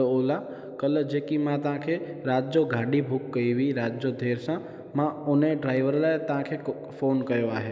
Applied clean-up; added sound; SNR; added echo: none; none; none; none.